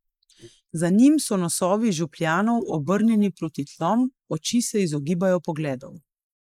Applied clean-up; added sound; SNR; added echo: neural mask model Resemble Enhance denoiser.